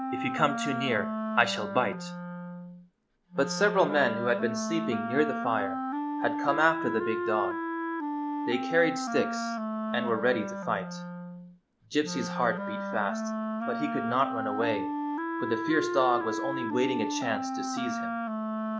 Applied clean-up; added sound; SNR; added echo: none; Wind instrument, woodwind instrument; 2 dB; none.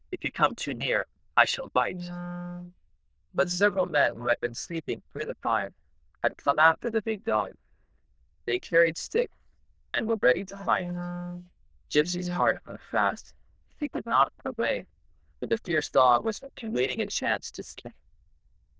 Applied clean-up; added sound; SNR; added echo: neural diffusion model UNIVERSE++.